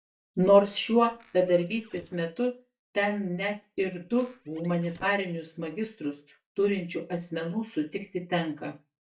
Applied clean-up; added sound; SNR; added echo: neural mask model DeepFilterNet 3.